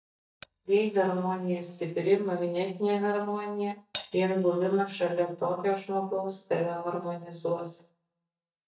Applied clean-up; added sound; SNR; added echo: neural mask model DeepFilterNet 3.